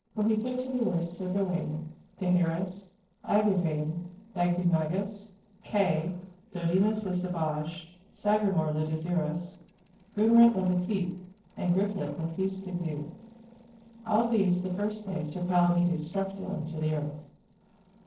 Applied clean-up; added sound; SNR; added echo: neural separator model SepFormer DNS4.